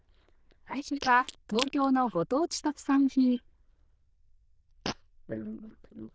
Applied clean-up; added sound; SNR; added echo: neural diffusion model UNIVERSE++.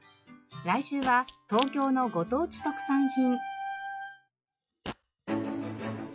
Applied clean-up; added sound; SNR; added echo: classical method log-MMSE.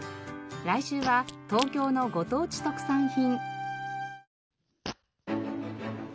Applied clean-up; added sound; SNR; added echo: none; Crack / Crushing + Fart; 15 dB; none.